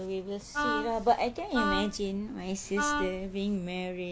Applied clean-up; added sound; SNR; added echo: none; Wind instrument, woodwind instrument; 3 dB; none.